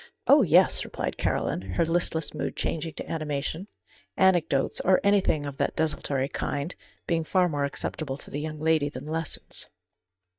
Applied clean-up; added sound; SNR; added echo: neural mask model DeepFilterNet 3.